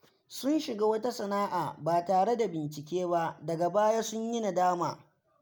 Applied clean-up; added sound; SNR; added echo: none; none; none; none.